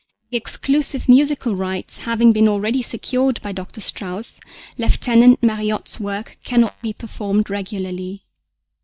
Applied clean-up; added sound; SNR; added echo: neural mask model DeepFilterNet 3.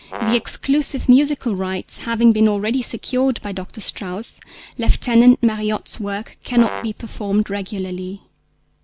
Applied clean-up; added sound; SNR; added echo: none; Brass instrument; 12 dB; none.